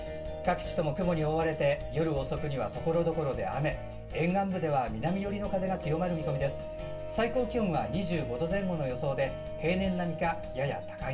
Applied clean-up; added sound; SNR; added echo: none; Wind instrument, woodwind instrument; 11 dB; reverberation time 0.2 s.